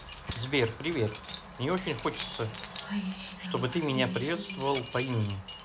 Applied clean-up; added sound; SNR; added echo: none; Keys jangling; -3 dB; none.